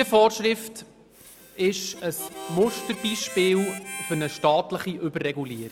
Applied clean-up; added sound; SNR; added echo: none; Harmonica; 15 dB; none.